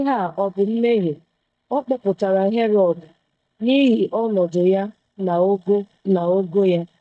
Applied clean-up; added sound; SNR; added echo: neural mask model DeepFilterNet 3.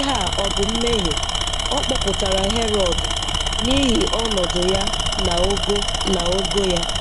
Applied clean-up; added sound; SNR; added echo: none; Tools; -2 dB; none.